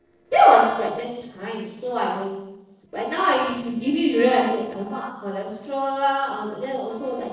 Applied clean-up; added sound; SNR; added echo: neural separator model SepFormer DNS4.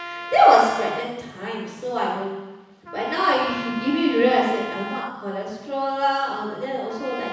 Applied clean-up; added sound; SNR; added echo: none; Trumpet; 14 dB; reverberation time 1.1 s.